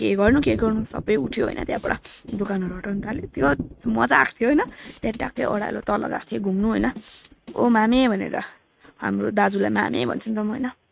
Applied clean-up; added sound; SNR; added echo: neural mask model RNNoise.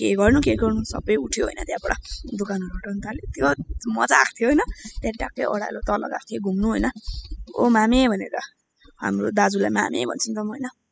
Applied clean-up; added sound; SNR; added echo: classical method spectral subtraction.